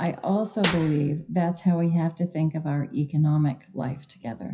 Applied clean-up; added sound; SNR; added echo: classical method WPE with log-MMSE.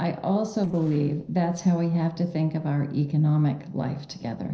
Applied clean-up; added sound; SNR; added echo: neural separator model SepFormer DNS4.